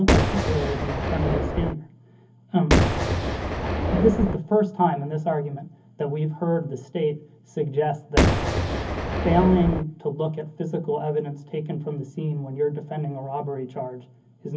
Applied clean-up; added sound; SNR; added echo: none; Boom; -3 dB; reverberation time 0.3 s.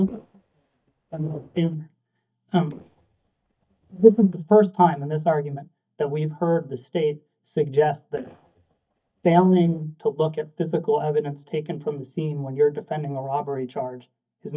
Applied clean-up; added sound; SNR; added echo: neural mask model DeepFilterNet 3.